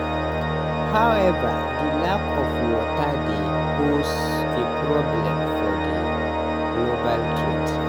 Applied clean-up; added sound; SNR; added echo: none; Organ; -4 dB; none.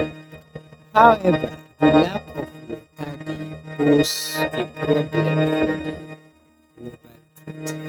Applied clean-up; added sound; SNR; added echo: neural mask model RNNoise.